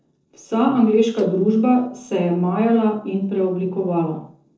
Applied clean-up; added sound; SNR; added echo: neural separator model SepFormer DNS4.